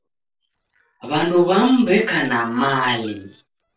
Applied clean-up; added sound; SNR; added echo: neural separator model SepFormer DNS4.